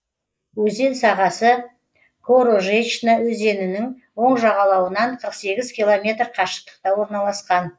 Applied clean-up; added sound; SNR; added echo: neural mask model Resemble Enhance denoiser.